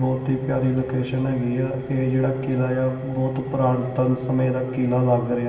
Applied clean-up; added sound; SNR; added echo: none; none; none; reverberation time 1.2 s.